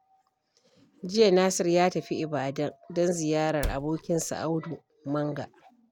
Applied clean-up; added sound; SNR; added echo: none; Cupboard open or close; 8 dB; none.